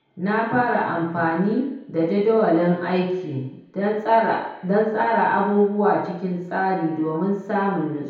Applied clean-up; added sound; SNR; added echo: none; none; none; reverberation time 2.0 s.